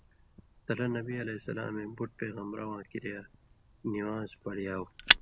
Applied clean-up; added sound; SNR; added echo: none; Fire; 0 dB; none.